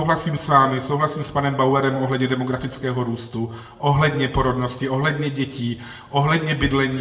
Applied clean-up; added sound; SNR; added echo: none; none; none; reverberation time 0.8 s.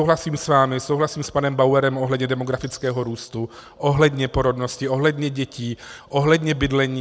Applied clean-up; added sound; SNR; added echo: none; none; none; none.